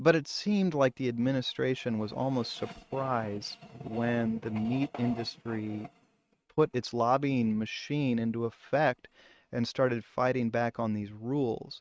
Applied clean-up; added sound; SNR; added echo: neural mask model RNNoise.